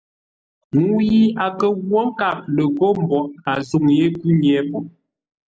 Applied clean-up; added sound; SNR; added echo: none; none; none; none.